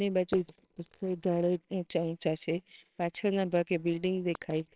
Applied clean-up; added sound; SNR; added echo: neural separator model SepFormer WHAMR!.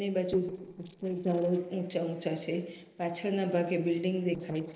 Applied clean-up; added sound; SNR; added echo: neural separator model SepFormer DNS4.